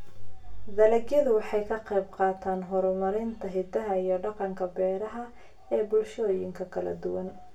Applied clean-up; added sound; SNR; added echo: none; none; none; reverberation time 0.2 s.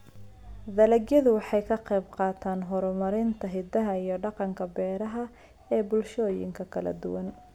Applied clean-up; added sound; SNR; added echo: none; none; none; none.